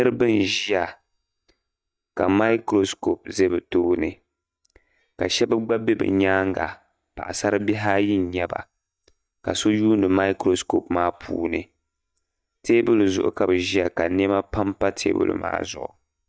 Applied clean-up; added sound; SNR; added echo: neural mask model DeepFilterNet 3.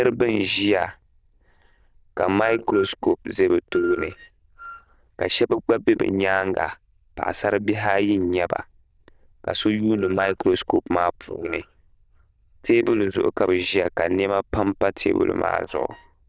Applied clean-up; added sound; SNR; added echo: neural diffusion model UNIVERSE++.